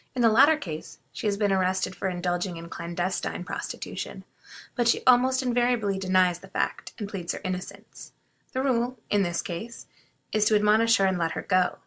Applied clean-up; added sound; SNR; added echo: none; none; none; none.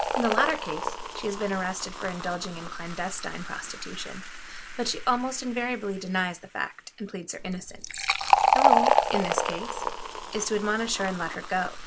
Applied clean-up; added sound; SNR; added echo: none; Fill (with liquid); -2 dB; none.